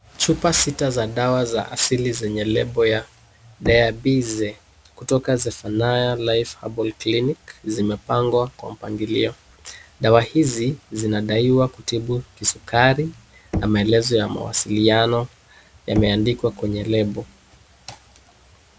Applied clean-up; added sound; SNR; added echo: none; Knock; 13 dB; none.